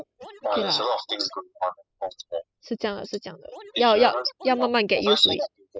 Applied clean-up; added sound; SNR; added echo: classical method spectral subtraction.